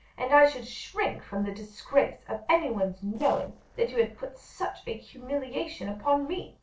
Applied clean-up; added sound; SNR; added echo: neural separator model SepFormer DNS4.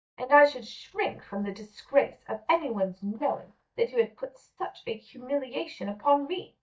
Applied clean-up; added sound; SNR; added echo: neural mask model DeepFilterNet 3.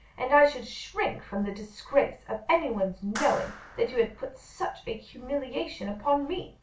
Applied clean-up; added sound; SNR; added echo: none; Clapping; 15 dB; reverberation time 0.2 s.